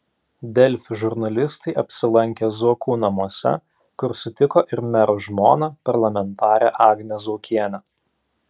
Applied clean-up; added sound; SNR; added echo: none; none; none; none.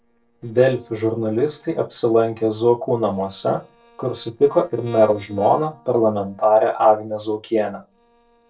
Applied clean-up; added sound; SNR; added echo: neural separator model SepFormer DNS4.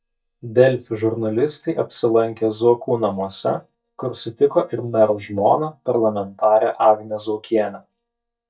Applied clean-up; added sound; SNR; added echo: neural mask model DeepFilterNet 3.